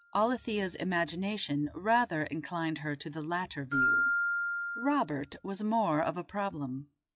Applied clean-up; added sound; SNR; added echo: classical method log-MMSE.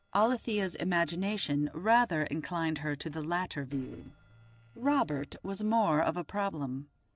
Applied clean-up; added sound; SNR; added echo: neural separator model SepFormer DNS4.